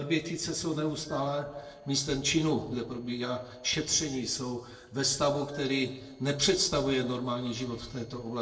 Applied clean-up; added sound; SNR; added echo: neural separator model SepFormer DNS4.